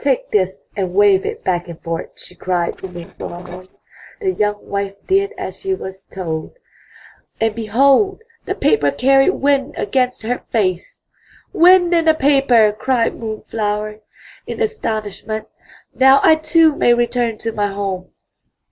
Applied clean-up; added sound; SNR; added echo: neural separator model SepFormer DNS4.